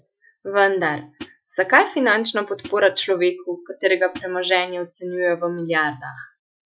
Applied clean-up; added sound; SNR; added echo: classical method Wiener filter.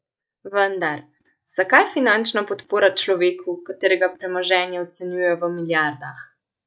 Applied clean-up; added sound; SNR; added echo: neural mask model DeepFilterNet 3.